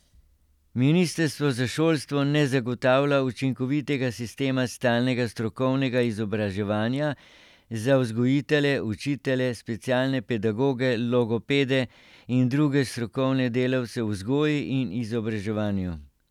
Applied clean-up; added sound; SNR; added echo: none; none; none; none.